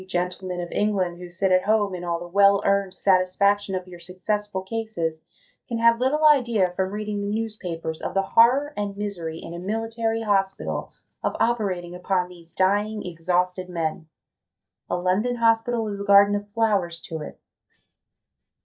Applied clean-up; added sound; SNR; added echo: neural mask model DeepFilterNet 3.